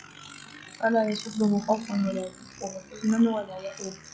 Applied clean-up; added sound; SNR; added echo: classical method WPE with log-MMSE.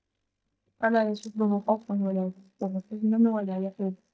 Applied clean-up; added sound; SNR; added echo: neural mask model DeepFilterNet 3.